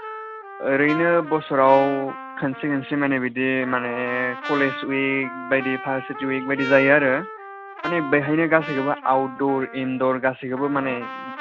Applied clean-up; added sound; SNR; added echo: none; Trumpet; 12 dB; none.